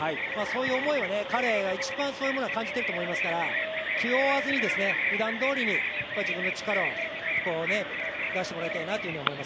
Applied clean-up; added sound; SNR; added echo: none; Bird vocalization, bird call, bird song; 1 dB; none.